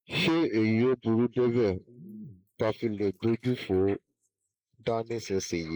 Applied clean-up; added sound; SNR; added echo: neural mask model Resemble Enhance denoiser.